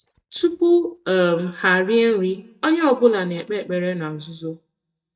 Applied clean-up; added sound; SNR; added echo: neural mask model DeepFilterNet 3.